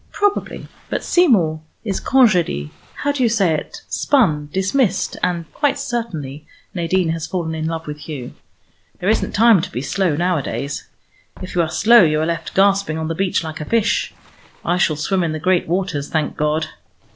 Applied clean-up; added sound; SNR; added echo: none; Walk, footsteps; 19 dB; none.